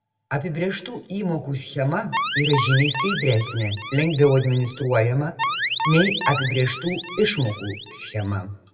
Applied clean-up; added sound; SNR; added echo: none; Alarm; 4 dB; reverberation time 0.9 s.